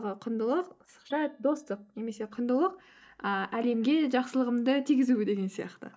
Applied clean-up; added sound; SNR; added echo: neural mask model DeepFilterNet 3.